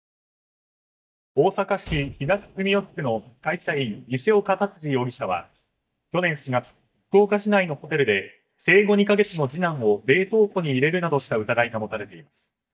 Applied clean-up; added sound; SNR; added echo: neural mask model DeepFilterNet 3.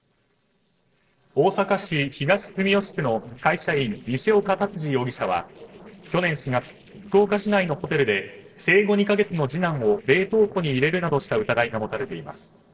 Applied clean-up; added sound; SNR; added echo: neural separator model SepFormer DNS4.